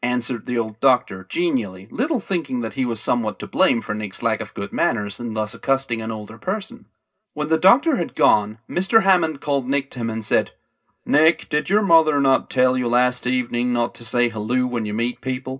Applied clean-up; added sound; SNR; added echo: none; none; none; reverberation time 0.2 s.